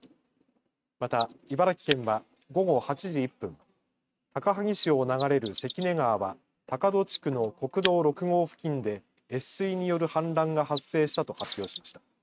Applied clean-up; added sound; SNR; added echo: neural mask model RNNoise.